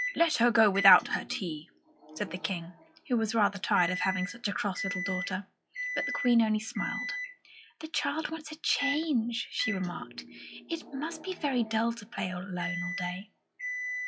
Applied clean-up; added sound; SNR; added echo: classical method log-MMSE.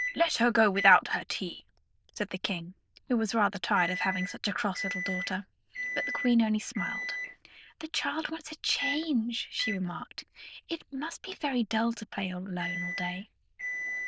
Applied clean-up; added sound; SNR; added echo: neural diffusion model UNIVERSE++.